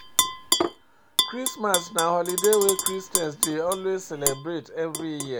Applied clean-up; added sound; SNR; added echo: none; Tap / Glass; 1 dB; none.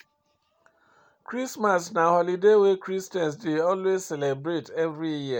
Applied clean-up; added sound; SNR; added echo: none; none; none; none.